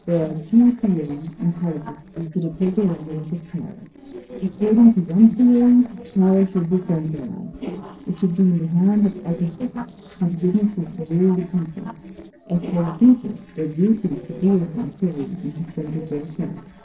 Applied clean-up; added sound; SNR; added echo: neural separator model SepFormer DNS4.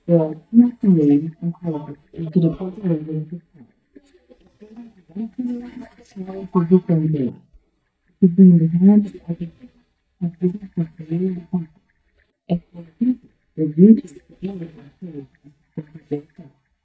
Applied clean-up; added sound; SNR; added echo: neural mask model DeepFilterNet 3.